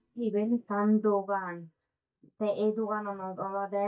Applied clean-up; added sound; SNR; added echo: neural mask model DeepFilterNet 3.